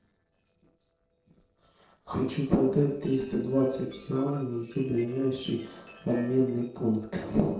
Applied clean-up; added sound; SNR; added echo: neural separator model SepFormer DNS4.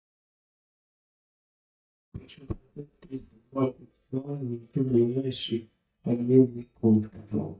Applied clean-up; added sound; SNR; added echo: neural mask model DeepFilterNet 3.